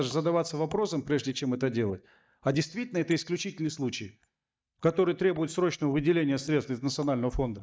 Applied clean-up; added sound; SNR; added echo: neural mask model DeepFilterNet 3.